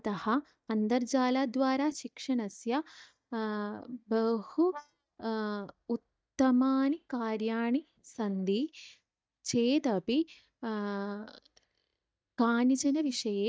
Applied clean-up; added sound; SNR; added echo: neural mask model DeepFilterNet 3.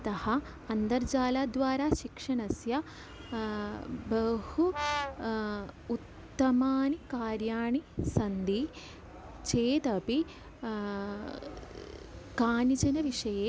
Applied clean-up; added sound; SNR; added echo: none; Brass instrument; 5 dB; none.